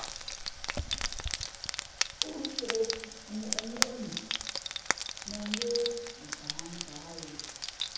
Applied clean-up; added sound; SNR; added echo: none; Frying (food); -4 dB; reverberation time 0.8 s.